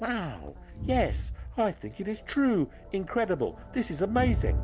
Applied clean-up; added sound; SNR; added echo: none; Crowd; 5 dB; none.